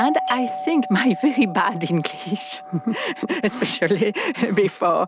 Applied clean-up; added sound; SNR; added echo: none; Doorbell; 11 dB; none.